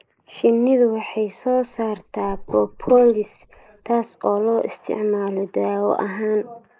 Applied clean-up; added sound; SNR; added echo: neural mask model Resemble Enhance denoiser.